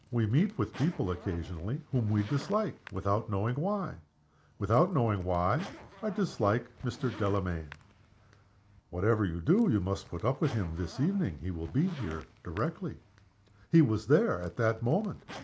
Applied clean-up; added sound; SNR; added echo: none; Zipper (clothing); 20 dB; none.